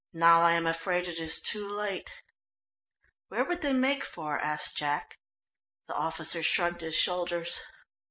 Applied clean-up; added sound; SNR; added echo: none; none; none; none.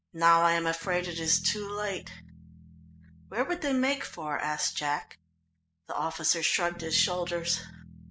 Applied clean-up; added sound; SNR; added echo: none; Bass guitar; 19 dB; none.